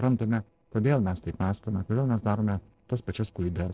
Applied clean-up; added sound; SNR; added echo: neural separator model SepFormer DNS4.